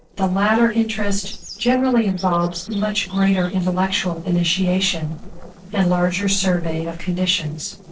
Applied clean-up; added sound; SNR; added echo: neural separator model SepFormer DNS4.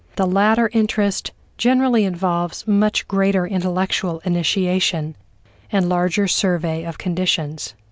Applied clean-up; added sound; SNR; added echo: none; none; none; none.